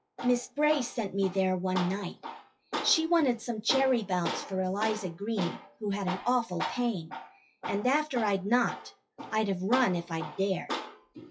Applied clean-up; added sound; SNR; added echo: classical method WPE with log-MMSE.